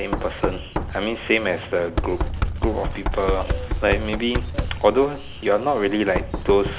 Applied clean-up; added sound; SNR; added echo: none; Knock; 4 dB; none.